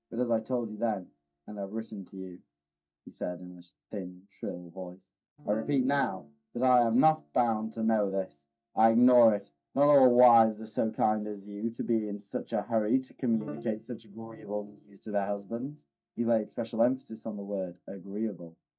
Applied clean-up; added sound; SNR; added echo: neural mask model DeepFilterNet 3.